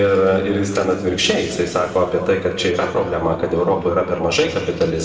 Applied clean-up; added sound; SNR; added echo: neural separator model SepFormer DNS4.